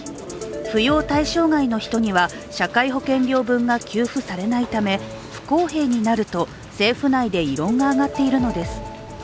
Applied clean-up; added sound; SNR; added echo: none; none; none; none.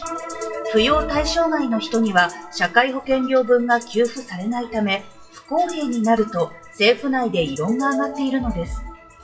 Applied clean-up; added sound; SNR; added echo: classical method WPE with log-MMSE.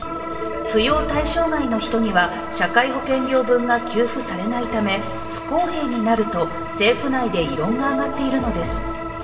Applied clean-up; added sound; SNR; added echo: none; Organ; 8 dB; reverberation time 1.2 s.